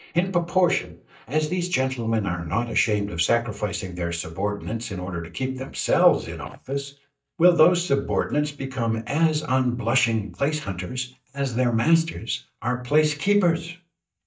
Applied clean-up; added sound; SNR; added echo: neural mask model DeepFilterNet 3.